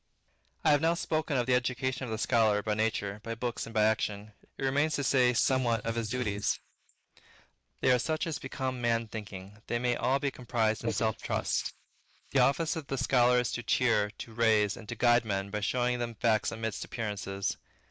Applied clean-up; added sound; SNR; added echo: neural mask model Resemble Enhance denoiser.